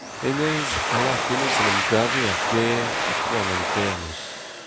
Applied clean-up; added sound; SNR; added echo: none; Domestic sounds, home sounds; -2 dB; none.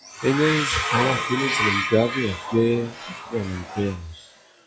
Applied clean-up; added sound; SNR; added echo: classical method log-MMSE.